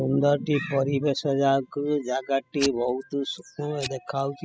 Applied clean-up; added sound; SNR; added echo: classical method spectral subtraction.